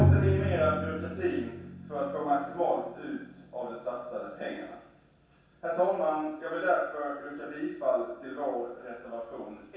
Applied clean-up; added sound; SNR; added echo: none; Drum; 2 dB; reverberation time 0.7 s.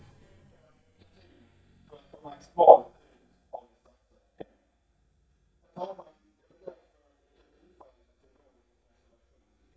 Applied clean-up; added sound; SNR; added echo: neural mask model DeepFilterNet 3.